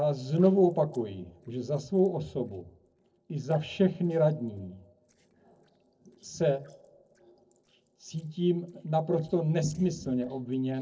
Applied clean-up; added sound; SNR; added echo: neural separator model SepFormer DNS4.